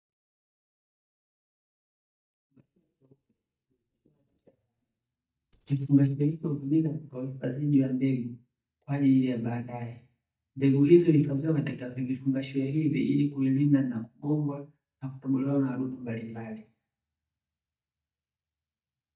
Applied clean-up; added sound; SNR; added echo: neural mask model DeepFilterNet 3.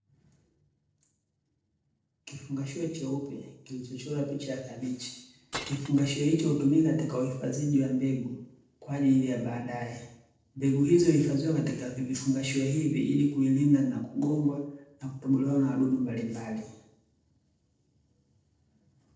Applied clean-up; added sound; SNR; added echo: neural separator model SepFormer DNS4.